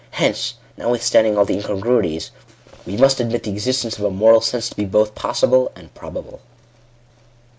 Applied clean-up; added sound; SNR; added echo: none; none; none; none.